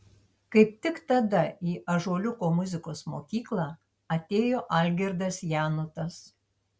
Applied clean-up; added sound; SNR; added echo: none; none; none; none.